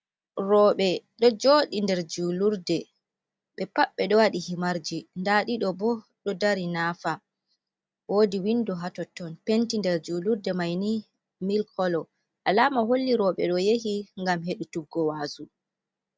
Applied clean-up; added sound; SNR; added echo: none; none; none; none.